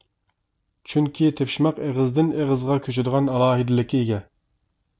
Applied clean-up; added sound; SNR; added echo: none; none; none; none.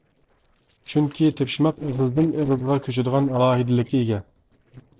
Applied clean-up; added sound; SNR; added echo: neural separator model SepFormer DNS4.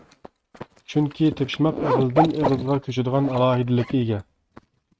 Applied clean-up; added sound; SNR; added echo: neural mask model RNNoise.